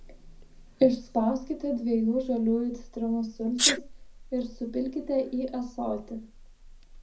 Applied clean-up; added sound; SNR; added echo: none; Sneeze; 8 dB; reverberation time 0.4 s.